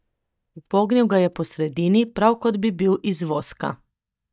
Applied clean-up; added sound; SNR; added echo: neural mask model DeepFilterNet 3.